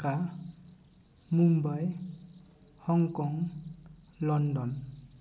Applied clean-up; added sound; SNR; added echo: none; none; none; none.